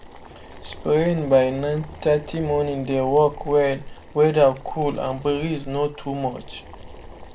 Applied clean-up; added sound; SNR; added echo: none; Boiling; 16 dB; reverberation time 0.2 s.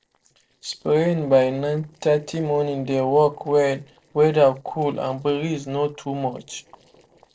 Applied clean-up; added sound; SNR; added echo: neural separator model SepFormer DNS4.